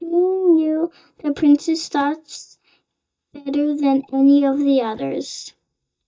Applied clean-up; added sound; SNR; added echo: neural mask model DeepFilterNet 3.